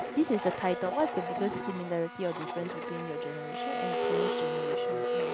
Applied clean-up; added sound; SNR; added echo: none; Domestic sounds, home sounds; 0 dB; none.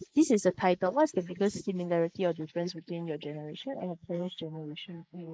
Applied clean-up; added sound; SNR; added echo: neural mask model Resemble Enhance denoiser.